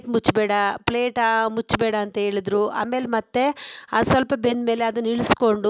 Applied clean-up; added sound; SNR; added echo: none; none; none; none.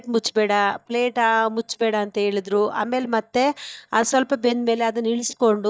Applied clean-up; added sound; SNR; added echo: neural mask model DeepFilterNet 3.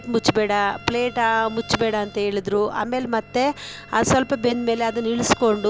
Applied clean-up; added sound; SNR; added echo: none; Microwave oven + Bowed string instrument; 20 dB; none.